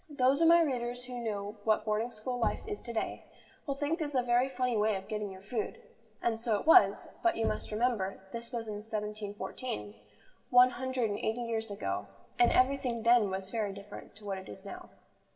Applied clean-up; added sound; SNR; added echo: none; Knock; 16 dB; reverberation time 1.4 s.